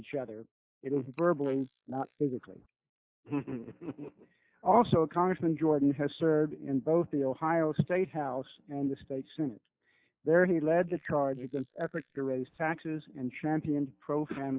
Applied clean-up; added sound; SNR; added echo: neural mask model Resemble Enhance denoiser.